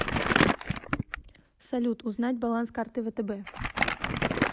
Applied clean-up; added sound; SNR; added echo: none; Crumpling, crinkling; -3 dB; none.